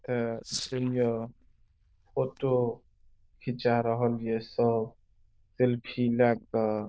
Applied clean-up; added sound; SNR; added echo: neural diffusion model UNIVERSE++.